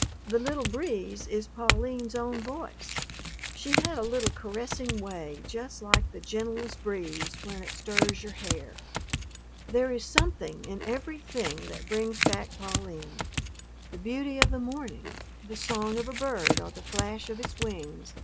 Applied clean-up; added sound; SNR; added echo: none; Chink, clink / Domestic sounds, home sounds; -1 dB; none.